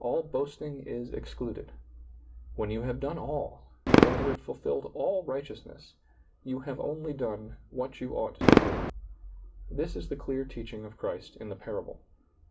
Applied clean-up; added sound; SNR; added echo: none; Fireworks; -2 dB; reverberation time 0.2 s.